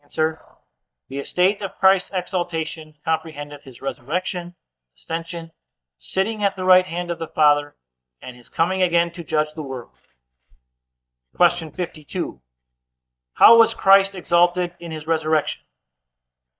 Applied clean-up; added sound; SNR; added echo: neural mask model DeepFilterNet 3.